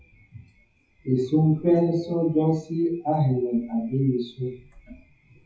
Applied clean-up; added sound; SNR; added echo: classical method WPE with log-MMSE.